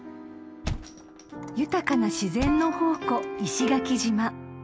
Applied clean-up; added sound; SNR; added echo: none; Thump, thud; 12 dB; none.